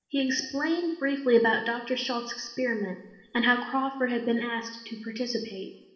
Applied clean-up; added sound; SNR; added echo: none; none; none; reverberation time 1.0 s.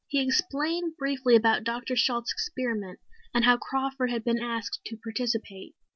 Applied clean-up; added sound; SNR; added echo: none; none; none; none.